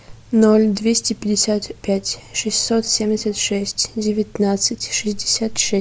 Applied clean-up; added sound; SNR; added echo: none; none; none; none.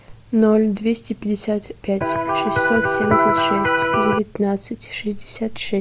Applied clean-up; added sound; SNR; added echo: none; Electric guitar; -2 dB; none.